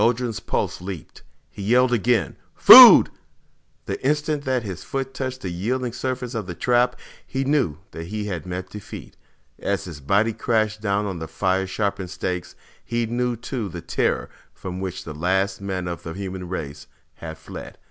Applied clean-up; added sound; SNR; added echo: none; none; none; none.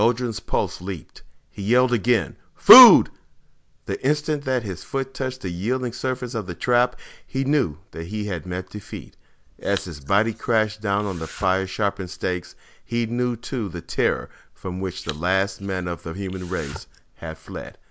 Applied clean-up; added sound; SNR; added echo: none; Domestic sounds, home sounds; 18 dB; none.